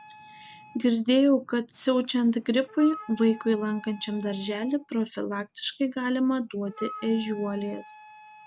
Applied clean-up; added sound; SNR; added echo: none; Wind instrument, woodwind instrument; 20 dB; none.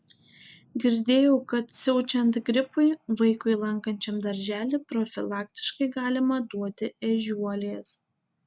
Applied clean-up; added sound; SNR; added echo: none; none; none; none.